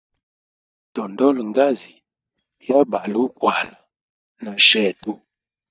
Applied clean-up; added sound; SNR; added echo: neural mask model DeepFilterNet 3.